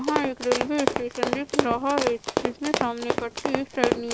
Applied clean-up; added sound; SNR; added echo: none; Run; 0 dB; none.